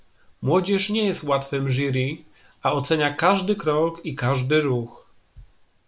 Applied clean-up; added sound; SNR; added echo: none; none; none; none.